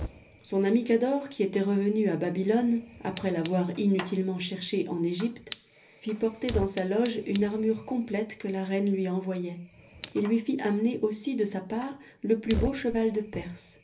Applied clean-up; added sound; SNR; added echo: none; Fire; 15 dB; reverberation time 0.3 s.